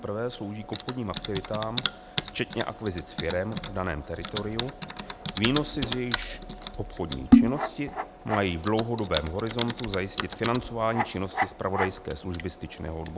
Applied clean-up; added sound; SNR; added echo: none; Typing; 0 dB; none.